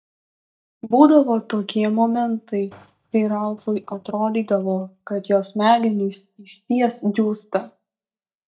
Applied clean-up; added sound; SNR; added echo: neural mask model DeepFilterNet 3.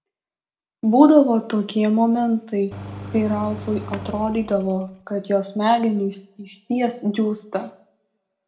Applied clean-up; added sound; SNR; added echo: none; Engine; 14 dB; reverberation time 0.3 s.